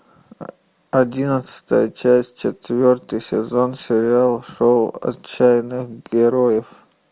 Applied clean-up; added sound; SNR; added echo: none; none; none; none.